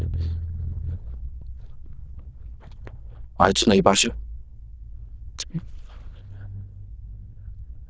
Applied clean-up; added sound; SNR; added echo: neural diffusion model UNIVERSE++.